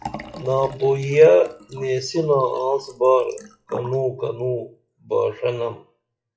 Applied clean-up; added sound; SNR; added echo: classical method WPE with log-MMSE.